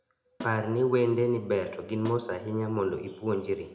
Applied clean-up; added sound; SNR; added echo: none; Snare drum; 19 dB; reverberation time 0.6 s.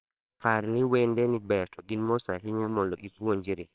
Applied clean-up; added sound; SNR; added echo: neural separator model SepFormer WHAMR!.